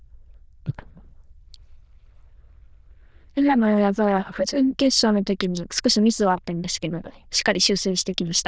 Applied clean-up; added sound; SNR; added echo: neural diffusion model UNIVERSE++.